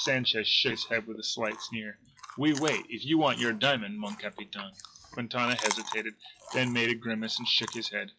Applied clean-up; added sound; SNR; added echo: classical method WPE with log-MMSE.